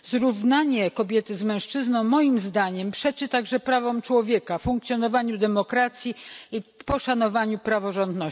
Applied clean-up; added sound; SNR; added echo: none; none; none; none.